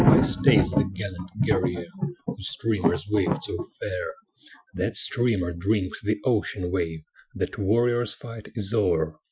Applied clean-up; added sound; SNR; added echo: classical method Wiener filter.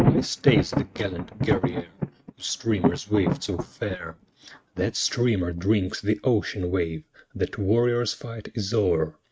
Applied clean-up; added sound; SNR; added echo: neural mask model RNNoise.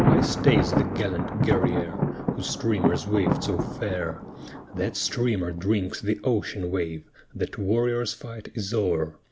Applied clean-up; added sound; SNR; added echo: none; Thunder; 1 dB; none.